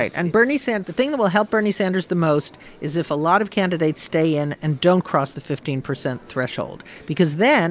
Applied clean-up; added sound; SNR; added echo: none; none; none; none.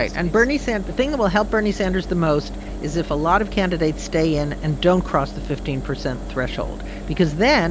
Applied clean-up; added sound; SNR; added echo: none; Engine; 9 dB; none.